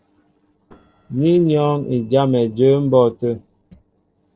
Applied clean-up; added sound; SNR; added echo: neural separator model SepFormer DNS4.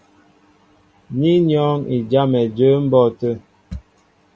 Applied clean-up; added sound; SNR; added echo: none; none; none; none.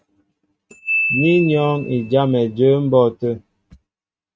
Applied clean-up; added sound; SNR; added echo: neural mask model RNNoise.